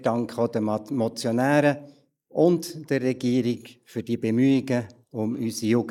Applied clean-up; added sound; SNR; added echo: neural mask model Resemble Enhance denoiser.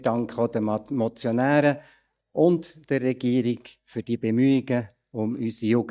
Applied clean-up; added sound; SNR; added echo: neural mask model DeepFilterNet 3.